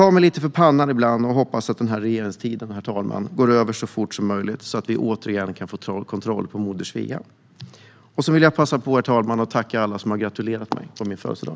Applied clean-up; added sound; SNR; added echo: none; none; none; none.